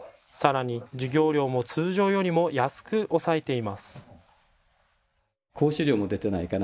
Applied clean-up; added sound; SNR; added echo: neural mask model Resemble Enhance denoiser.